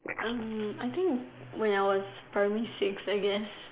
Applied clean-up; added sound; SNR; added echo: neural mask model Resemble Enhance denoiser.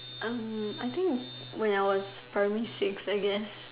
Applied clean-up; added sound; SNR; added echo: none; none; none; none.